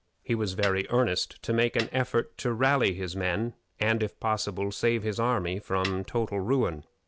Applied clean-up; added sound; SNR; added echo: none; Snare drum; 14 dB; none.